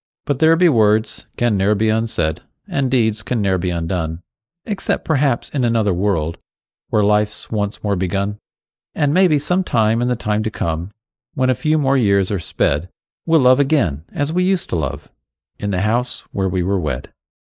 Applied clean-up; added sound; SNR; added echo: neural mask model Resemble Enhance denoiser.